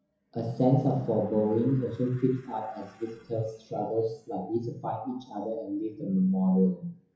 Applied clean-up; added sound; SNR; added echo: classical method WPE with log-MMSE.